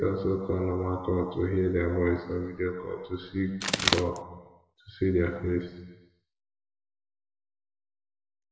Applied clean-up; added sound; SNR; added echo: none; Bird; -3 dB; reverberation time 1.1 s.